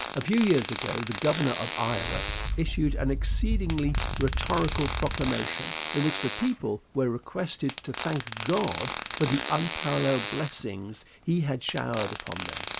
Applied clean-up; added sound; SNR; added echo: none; Thunder / Wind + Fart; 2 dB; none.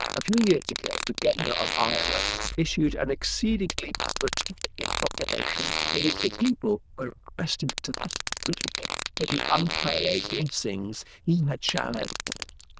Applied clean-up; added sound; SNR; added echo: neural diffusion model UNIVERSE++.